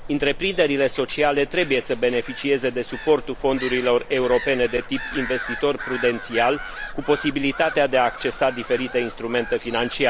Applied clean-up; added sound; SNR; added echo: none; Gull, seagull / Bird vocalization, bird call, bird song; 12 dB; none.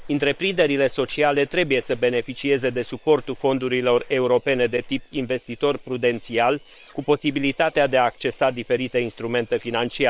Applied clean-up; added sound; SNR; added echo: neural separator model SepFormer WHAM!.